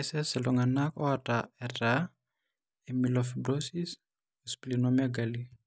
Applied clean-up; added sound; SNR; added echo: none; none; none; none.